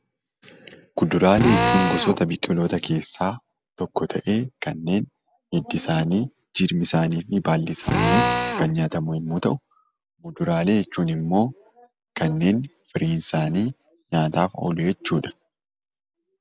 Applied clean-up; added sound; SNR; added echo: none; Drill; 0 dB; none.